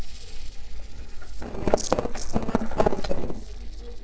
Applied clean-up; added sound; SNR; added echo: neural separator model SepFormer DNS4.